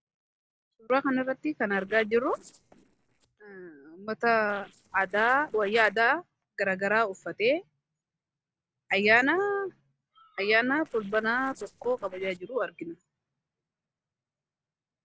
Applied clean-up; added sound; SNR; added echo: neural separator model SepFormer DNS4.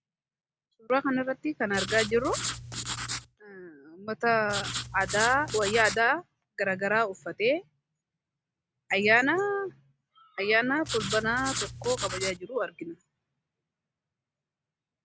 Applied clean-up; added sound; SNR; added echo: none; Writing; 5 dB; none.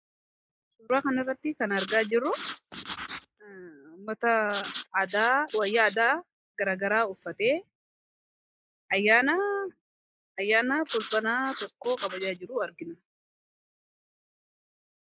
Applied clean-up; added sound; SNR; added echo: neural mask model Resemble Enhance denoiser.